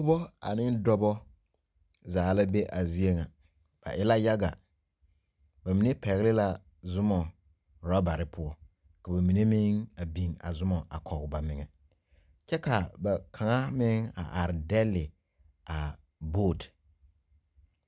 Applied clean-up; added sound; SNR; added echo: none; none; none; none.